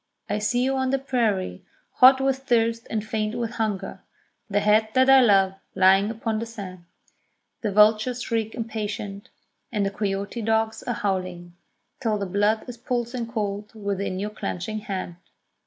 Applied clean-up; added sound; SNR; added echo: none; none; none; none.